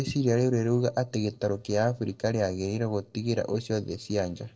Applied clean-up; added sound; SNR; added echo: neural separator model SepFormer DNS4.